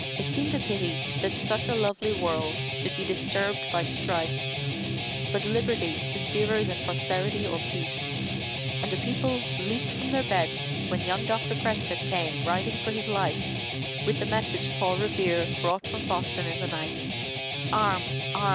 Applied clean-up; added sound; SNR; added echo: none; Guitar; -2 dB; none.